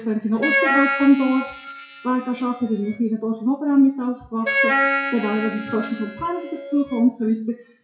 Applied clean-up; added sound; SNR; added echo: classical method WPE with log-MMSE.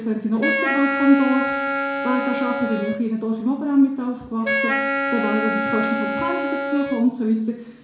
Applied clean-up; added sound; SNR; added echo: none; Wind instrument, woodwind instrument; 2 dB; reverberation time 0.6 s.